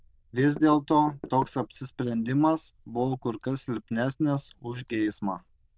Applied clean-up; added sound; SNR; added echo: neural diffusion model UNIVERSE++.